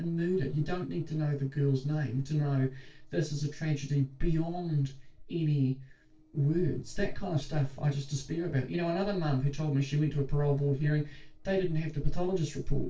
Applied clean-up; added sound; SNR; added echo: neural separator model SepFormer DNS4.